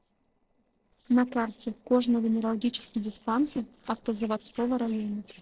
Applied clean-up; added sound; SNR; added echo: neural separator model SepFormer DNS4.